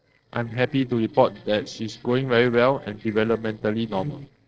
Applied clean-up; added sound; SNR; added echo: neural separator model SepFormer DNS4.